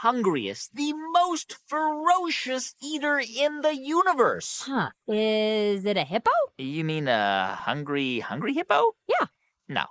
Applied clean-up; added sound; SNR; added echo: neural mask model Resemble Enhance denoiser.